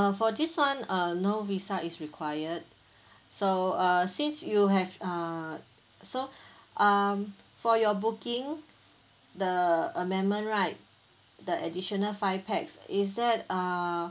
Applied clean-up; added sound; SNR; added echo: none; none; none; none.